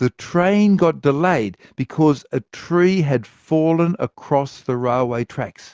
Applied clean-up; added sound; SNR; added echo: none; none; none; none.